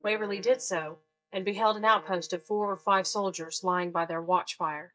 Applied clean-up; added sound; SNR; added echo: neural mask model DeepFilterNet 3.